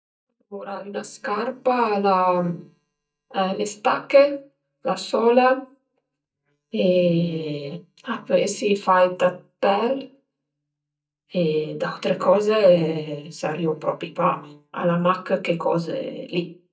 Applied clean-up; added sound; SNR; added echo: neural mask model DeepFilterNet 3.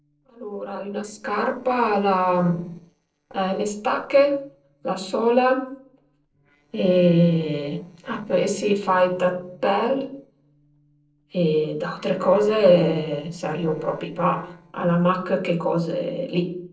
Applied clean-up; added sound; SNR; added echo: neural separator model SepFormer DNS4.